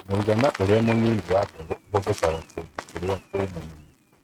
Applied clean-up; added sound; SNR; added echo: neural mask model RNNoise.